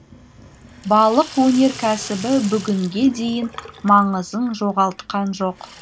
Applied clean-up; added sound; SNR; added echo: none; Sink (filling or washing) / Water tap, faucet; 18 dB; none.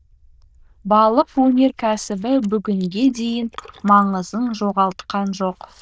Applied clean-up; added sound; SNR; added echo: neural diffusion model UNIVERSE++.